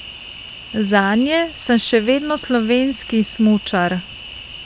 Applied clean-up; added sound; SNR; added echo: none; Cricket; 16 dB; none.